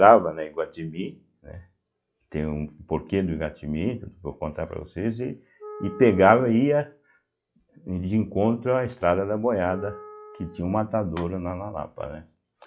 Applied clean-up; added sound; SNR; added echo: classical method log-MMSE.